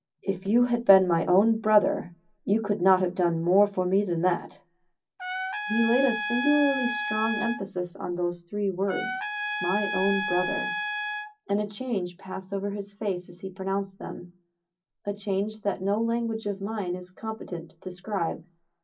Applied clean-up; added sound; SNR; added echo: none; Trumpet; 4 dB; reverberation time 0.4 s.